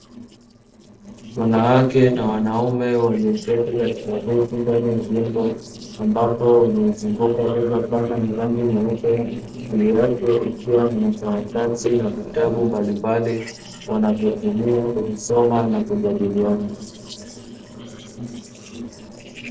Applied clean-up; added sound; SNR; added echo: neural separator model SepFormer DNS4.